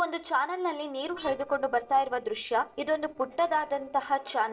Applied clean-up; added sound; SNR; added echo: neural separator model SepFormer DNS4.